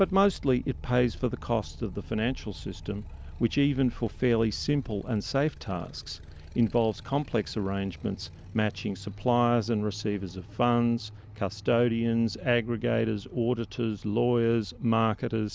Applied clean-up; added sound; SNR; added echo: none; Motorcycle; 16 dB; none.